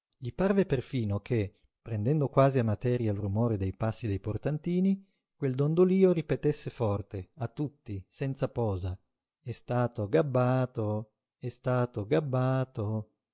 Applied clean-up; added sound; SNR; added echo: none; none; none; none.